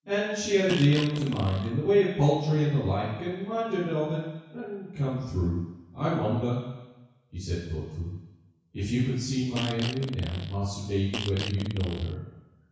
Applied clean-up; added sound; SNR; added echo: none; Fart; 10 dB; reverberation time 1.1 s.